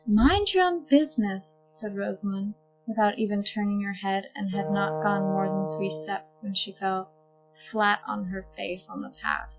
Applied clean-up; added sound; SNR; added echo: classical method log-MMSE.